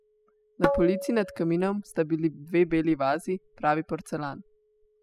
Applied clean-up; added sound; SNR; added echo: classical method spectral subtraction.